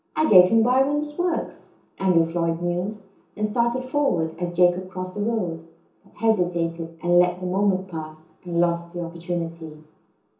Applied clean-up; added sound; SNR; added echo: none; none; none; reverberation time 0.6 s.